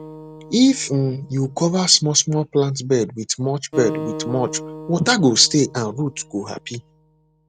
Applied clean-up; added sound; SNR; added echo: none; Acoustic guitar; 15 dB; none.